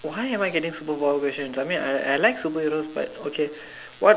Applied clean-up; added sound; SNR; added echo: none; none; none; none.